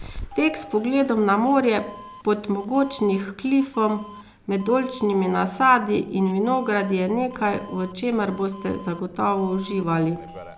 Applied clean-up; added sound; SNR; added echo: none; Doorbell; 19 dB; none.